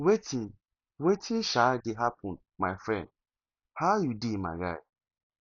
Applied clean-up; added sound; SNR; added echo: none; none; none; none.